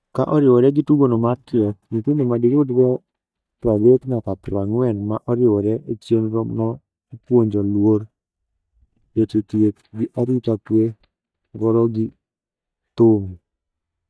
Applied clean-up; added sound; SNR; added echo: neural mask model DeepFilterNet 3.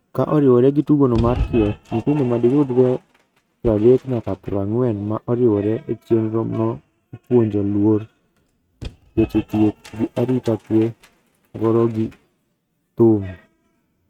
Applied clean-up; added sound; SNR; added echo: neural mask model RNNoise.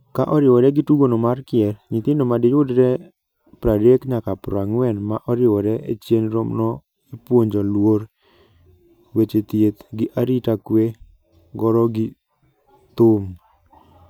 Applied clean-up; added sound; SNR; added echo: none; none; none; none.